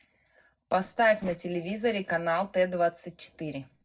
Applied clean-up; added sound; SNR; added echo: neural separator model SepFormer DNS4.